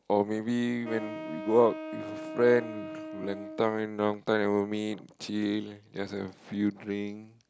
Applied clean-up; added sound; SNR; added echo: none; Wind instrument, woodwind instrument; 10 dB; none.